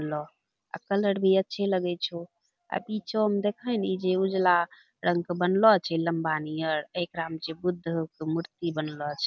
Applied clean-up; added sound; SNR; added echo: none; none; none; none.